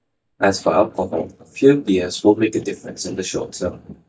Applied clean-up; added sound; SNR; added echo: neural mask model DeepFilterNet 3.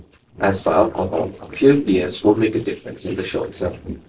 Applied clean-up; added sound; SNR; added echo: neural separator model SepFormer DNS4.